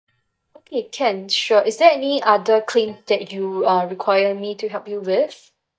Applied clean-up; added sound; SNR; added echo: neural mask model DeepFilterNet 3.